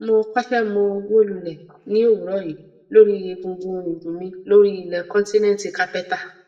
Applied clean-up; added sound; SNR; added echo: none; none; none; reverberation time 0.6 s.